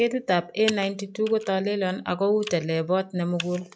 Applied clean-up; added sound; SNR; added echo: classical method log-MMSE.